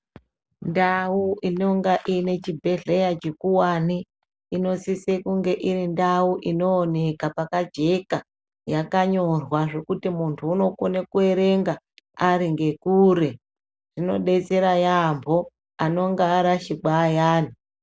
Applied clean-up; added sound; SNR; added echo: none; none; none; none.